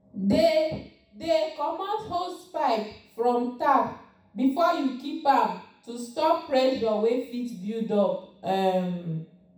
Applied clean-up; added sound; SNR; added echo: none; none; none; reverberation time 0.7 s.